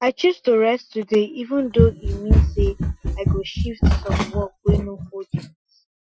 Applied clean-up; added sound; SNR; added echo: classical method Wiener filter.